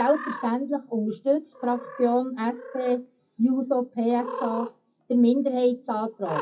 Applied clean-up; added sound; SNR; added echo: classical method WPE with log-MMSE.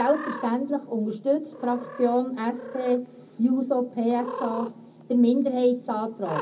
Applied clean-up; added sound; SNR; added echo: none; Cat; 14 dB; reverberation time 0.4 s.